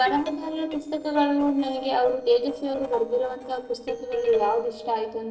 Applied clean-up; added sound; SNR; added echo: neural separator model SepFormer DNS4.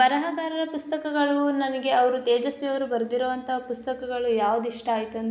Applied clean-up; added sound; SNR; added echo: none; none; none; none.